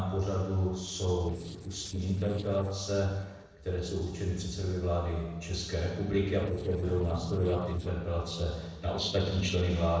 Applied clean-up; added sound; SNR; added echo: neural separator model SepFormer DNS4.